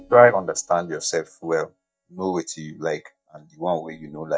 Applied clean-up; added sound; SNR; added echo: neural mask model DeepFilterNet 3.